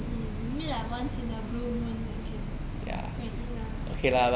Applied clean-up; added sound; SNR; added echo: none; none; none; none.